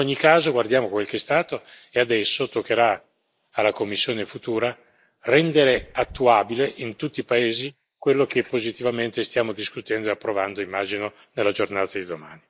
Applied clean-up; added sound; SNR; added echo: neural mask model Resemble Enhance denoiser.